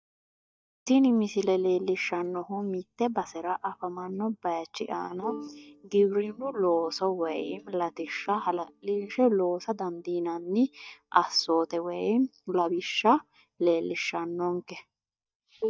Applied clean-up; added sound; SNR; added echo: neural mask model DeepFilterNet 3.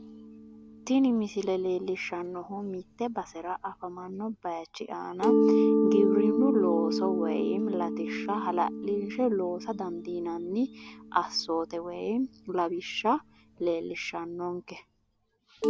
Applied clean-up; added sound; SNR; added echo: none; Mallet percussion; 1 dB; none.